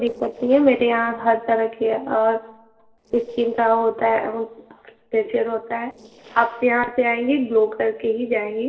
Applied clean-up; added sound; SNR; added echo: neural separator model SepFormer DNS4.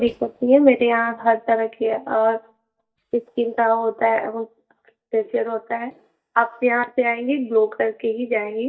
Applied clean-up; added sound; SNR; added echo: neural mask model DeepFilterNet 3.